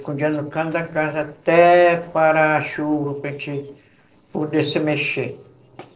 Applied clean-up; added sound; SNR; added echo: neural separator model SepFormer DNS4.